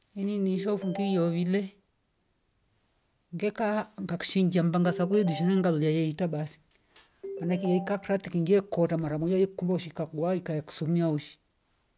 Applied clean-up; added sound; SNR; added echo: none; Ringtone; 12 dB; none.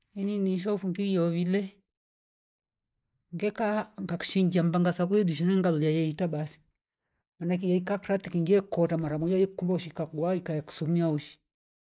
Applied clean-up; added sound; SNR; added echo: neural mask model Resemble Enhance denoiser.